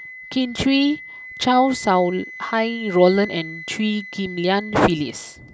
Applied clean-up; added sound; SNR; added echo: none; Wind instrument, woodwind instrument; 15 dB; none.